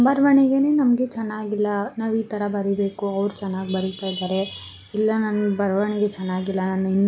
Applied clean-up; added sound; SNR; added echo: none; none; none; none.